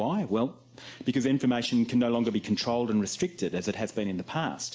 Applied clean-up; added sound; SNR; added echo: none; none; none; none.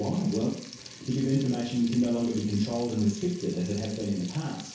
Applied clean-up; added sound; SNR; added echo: none; Frying (food); 17 dB; reverberation time 0.6 s.